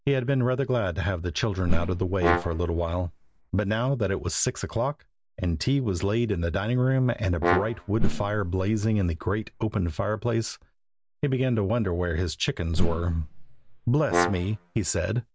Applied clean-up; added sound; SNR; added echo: none; Brass instrument + Whoosh, swoosh, swish; 2 dB; none.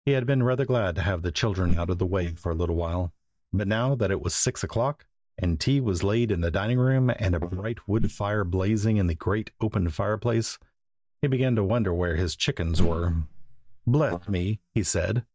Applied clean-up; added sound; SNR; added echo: neural mask model DeepFilterNet 3.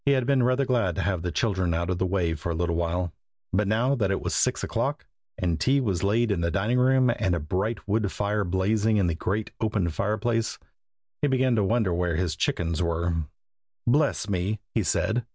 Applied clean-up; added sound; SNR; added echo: none; none; none; none.